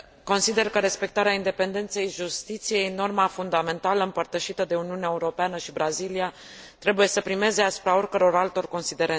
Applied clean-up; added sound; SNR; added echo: none; none; none; none.